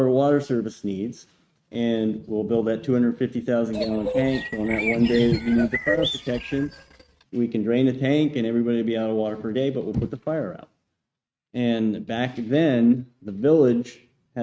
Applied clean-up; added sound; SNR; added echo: neural mask model RNNoise.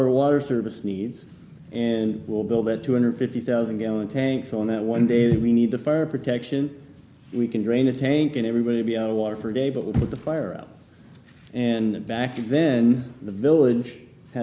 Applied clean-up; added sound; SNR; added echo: none; none; none; none.